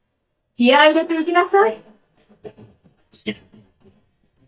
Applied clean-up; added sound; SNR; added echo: neural mask model DeepFilterNet 3.